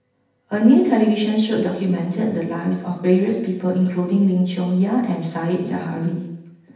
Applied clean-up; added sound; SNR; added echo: none; none; none; reverberation time 0.9 s.